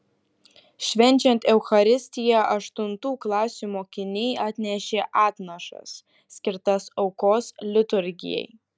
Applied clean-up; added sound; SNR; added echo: none; none; none; none.